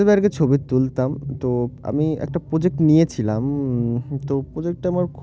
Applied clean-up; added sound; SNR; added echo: none; none; none; none.